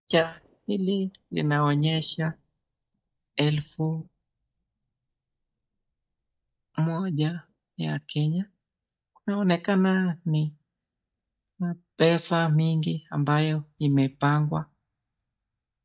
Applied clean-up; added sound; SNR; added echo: neural mask model DeepFilterNet 3.